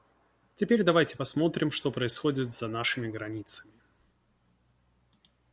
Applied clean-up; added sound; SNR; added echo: none; none; none; none.